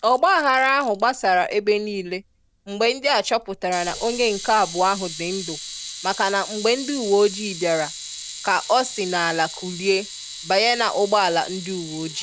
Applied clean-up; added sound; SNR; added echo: none; Camera; 5 dB; none.